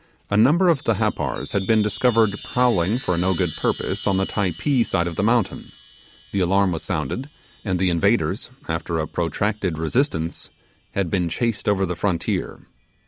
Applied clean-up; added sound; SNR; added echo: none; Chime; 16 dB; none.